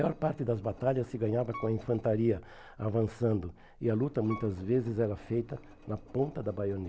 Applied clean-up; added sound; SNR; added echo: none; Engine + Piano; 19 dB; none.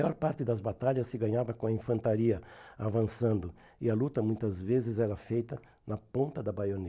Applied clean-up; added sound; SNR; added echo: none; none; none; none.